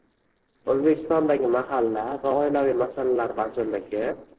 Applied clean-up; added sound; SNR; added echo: neural separator model SepFormer DNS4.